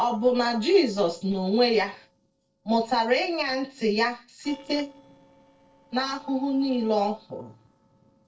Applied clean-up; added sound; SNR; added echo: neural separator model SepFormer DNS4.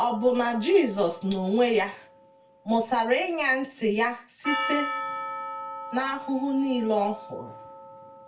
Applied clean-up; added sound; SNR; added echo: none; Percussion; 11 dB; reverberation time 0.2 s.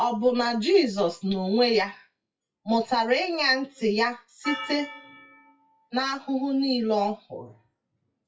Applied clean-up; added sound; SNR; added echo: classical method WPE with log-MMSE.